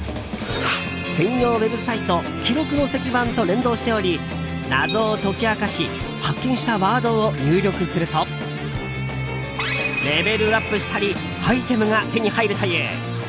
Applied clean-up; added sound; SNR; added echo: none; Guitar; 19 dB; none.